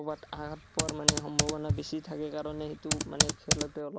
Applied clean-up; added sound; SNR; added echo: none; Computer keyboard; -5 dB; none.